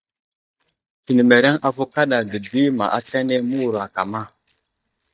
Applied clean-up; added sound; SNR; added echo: neural mask model DeepFilterNet 3.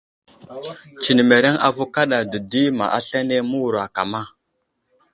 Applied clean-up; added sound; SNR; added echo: none; none; none; none.